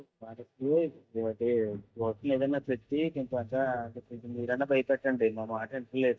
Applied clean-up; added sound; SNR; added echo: neural mask model DeepFilterNet 3.